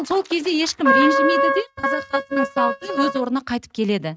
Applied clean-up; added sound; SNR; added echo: neural mask model RNNoise.